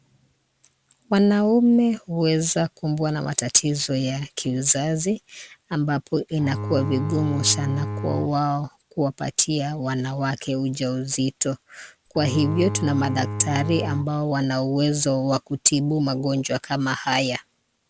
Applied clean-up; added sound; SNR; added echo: none; Bowed string instrument; 6 dB; none.